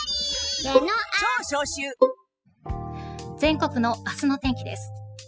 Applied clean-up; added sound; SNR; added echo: classical method spectral subtraction.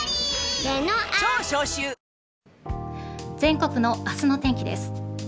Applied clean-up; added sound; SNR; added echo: none; none; none; none.